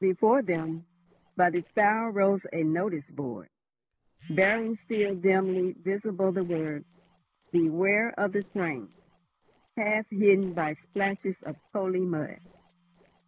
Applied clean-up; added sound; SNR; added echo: neural separator model SepFormer DNS4.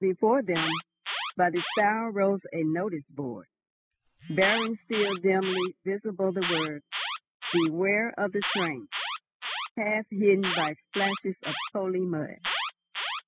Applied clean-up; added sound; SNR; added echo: classical method spectral subtraction.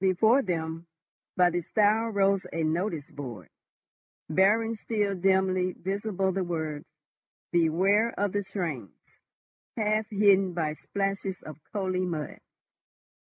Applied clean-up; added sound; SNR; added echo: none; none; none; none.